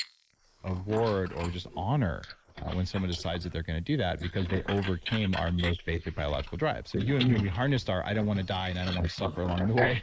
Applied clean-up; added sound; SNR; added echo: neural mask model Resemble Enhance denoiser.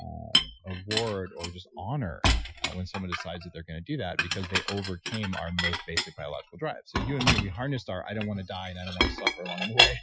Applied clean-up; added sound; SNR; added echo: classical method Wiener filter.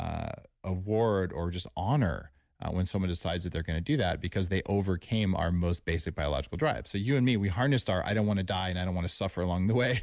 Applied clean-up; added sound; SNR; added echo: none; none; none; none.